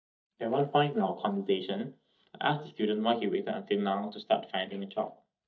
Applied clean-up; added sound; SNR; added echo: neural mask model DeepFilterNet 3.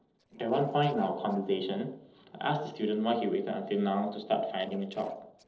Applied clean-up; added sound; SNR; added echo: neural separator model SepFormer DNS4.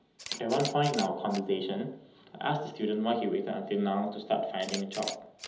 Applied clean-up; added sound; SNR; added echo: none; Camera; 14 dB; reverberation time 1.2 s.